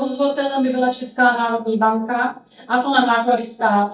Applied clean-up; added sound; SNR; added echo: neural mask model DeepFilterNet 3.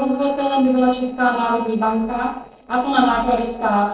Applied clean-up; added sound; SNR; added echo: neural separator model SepFormer DNS4.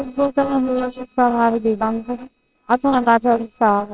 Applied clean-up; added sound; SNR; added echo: neural separator model SepFormer WHAMR!.